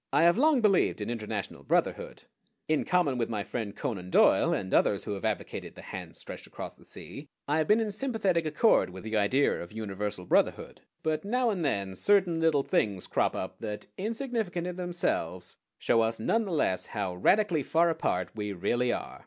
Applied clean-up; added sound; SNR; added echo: none; none; none; none.